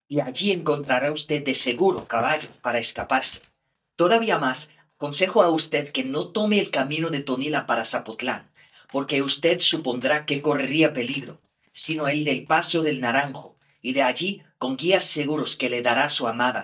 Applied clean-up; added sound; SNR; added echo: neural mask model DeepFilterNet 3.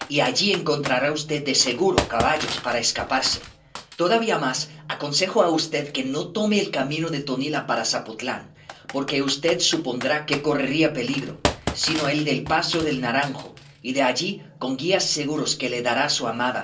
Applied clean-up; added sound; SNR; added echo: none; Computer keyboard; 12 dB; reverberation time 0.3 s.